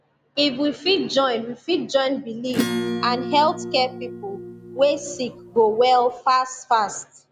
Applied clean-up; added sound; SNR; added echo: none; Acoustic guitar / Strum; 8 dB; none.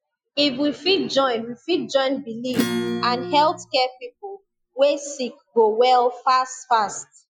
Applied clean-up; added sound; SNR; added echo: classical method Wiener filter.